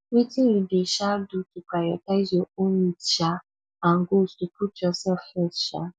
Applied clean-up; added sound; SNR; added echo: none; none; none; none.